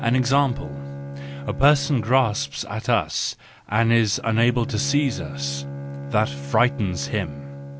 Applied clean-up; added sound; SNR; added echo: none; Bowed string instrument; 10 dB; none.